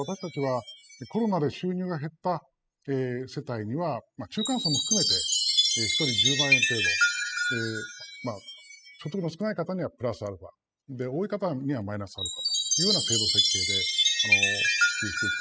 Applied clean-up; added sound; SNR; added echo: classical method spectral subtraction.